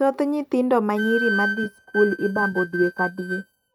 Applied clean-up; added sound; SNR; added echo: neural mask model RNNoise.